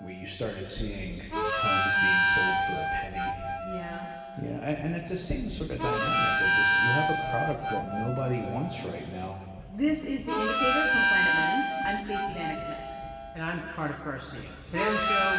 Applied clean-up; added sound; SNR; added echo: none; Harmonica; -4 dB; reverberation time 2.4 s.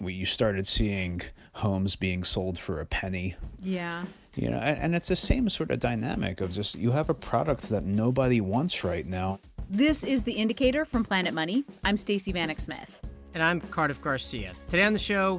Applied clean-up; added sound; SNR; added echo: none; none; none; none.